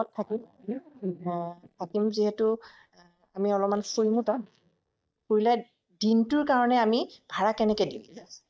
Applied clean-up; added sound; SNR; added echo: neural mask model DeepFilterNet 3.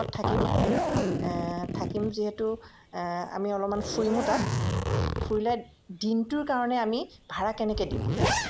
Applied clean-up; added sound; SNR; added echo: none; Zipper (clothing); 0 dB; none.